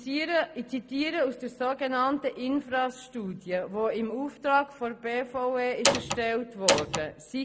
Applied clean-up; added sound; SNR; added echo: none; Door; -4 dB; none.